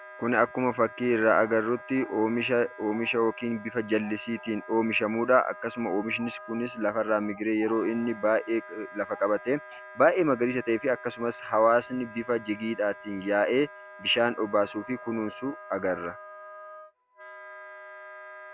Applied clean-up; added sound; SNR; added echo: none; Wind instrument, woodwind instrument; 17 dB; none.